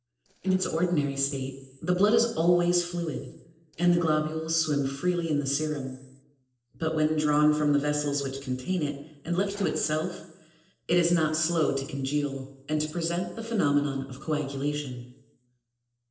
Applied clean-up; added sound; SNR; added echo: neural separator model SepFormer DNS4.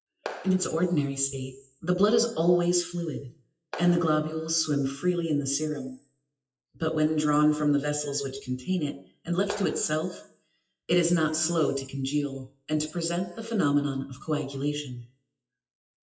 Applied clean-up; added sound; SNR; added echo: classical method WPE with log-MMSE.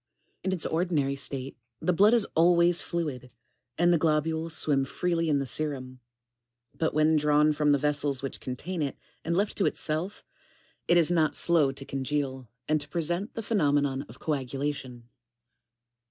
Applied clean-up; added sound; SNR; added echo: none; none; none; none.